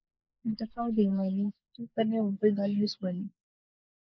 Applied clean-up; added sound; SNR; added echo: neural mask model Resemble Enhance denoiser.